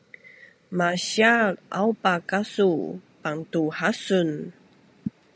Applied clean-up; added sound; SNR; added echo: none; none; none; none.